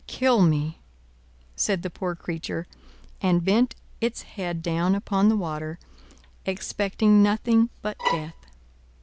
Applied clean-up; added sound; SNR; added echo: none; Bowed string instrument; 4 dB; none.